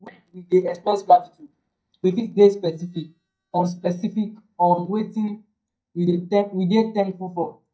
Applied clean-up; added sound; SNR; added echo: neural mask model DeepFilterNet 3.